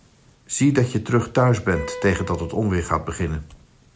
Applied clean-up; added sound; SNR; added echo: none; Wind instrument, woodwind instrument; 13 dB; none.